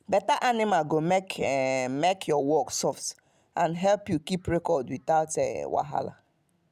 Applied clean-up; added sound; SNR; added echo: none; none; none; none.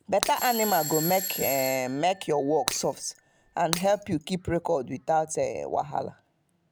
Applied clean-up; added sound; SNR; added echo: none; Bell / Doorbell + Shatter; 7 dB; none.